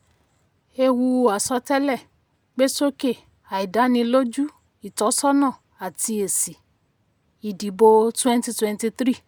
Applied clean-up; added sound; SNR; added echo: none; none; none; none.